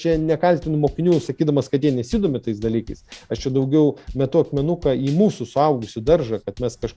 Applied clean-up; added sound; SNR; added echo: none; Drum / Drum kit; 19 dB; none.